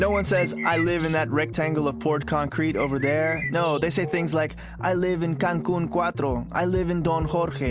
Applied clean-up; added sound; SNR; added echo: none; Bird; 13 dB; none.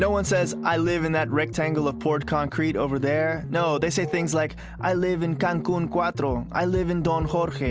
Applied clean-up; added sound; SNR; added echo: none; none; none; none.